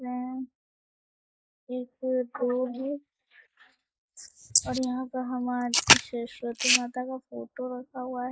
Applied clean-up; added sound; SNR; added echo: neural mask model Resemble Enhance denoiser.